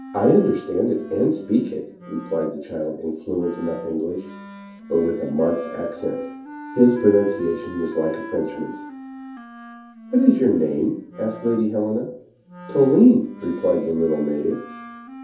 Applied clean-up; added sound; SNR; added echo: none; Wind instrument, woodwind instrument; 16 dB; reverberation time 0.5 s.